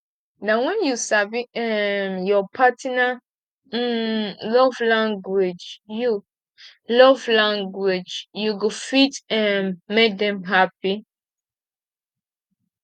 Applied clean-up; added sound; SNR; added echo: none; none; none; none.